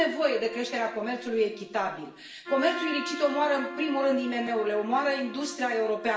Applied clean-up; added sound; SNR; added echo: none; Trumpet; 13 dB; reverberation time 0.7 s.